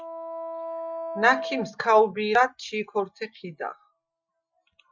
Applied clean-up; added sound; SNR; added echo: classical method Wiener filter.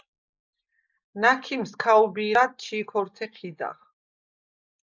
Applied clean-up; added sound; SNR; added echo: neural mask model Resemble Enhance denoiser.